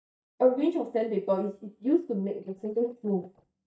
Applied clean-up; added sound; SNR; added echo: neural mask model DeepFilterNet 3.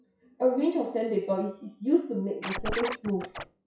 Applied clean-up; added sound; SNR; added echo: classical method WPE with log-MMSE.